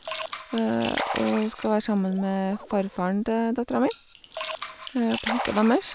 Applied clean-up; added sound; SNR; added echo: none; Splash, splatter; 9 dB; none.